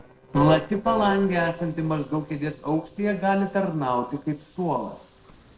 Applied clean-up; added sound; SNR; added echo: neural separator model SepFormer DNS4.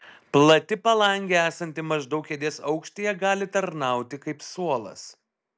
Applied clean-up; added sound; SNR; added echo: none; none; none; none.